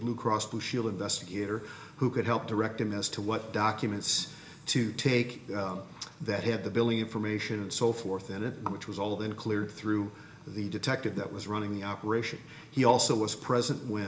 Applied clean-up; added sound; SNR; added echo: none; none; none; reverberation time 0.9 s.